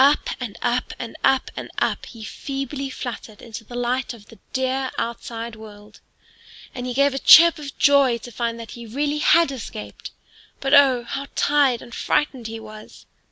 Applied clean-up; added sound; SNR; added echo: none; none; none; none.